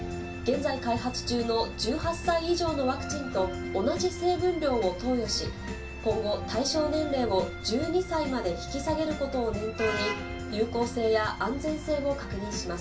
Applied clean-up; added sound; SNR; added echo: none; Traffic noise, roadway noise / Vehicle horn, car horn, honking; 16 dB; reverberation time 0.2 s.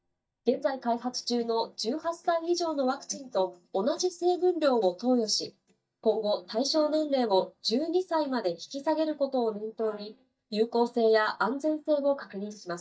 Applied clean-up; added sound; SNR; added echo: neural mask model DeepFilterNet 3.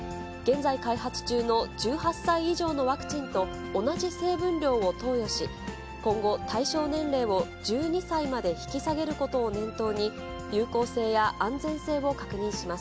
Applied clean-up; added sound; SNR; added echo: none; none; none; none.